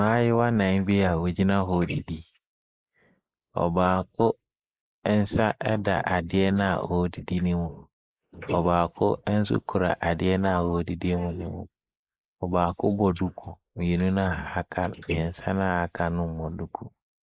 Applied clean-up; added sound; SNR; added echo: neural mask model Resemble Enhance denoiser.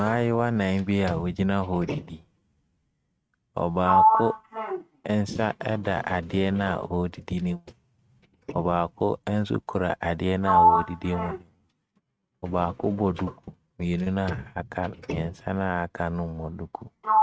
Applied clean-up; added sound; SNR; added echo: neural mask model RNNoise.